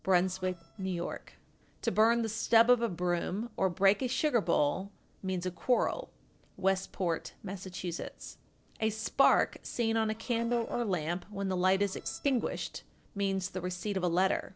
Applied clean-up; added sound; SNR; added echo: neural separator model SepFormer DNS4.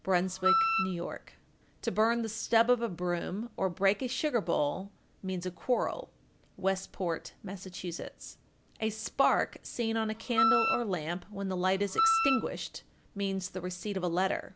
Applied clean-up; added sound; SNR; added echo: none; Wind instrument, woodwind instrument; -3 dB; none.